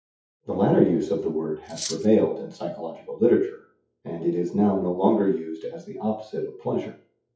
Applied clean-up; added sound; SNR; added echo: classical method WPE with log-MMSE.